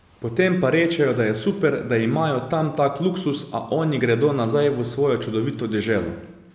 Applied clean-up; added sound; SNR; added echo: none; none; none; none.